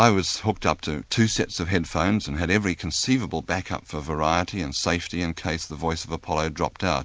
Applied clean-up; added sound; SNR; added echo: none; none; none; none.